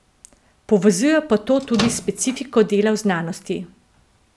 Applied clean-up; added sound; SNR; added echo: none; Microwave oven; 10 dB; none.